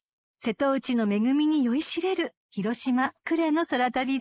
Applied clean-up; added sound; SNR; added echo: neural mask model Resemble Enhance denoiser.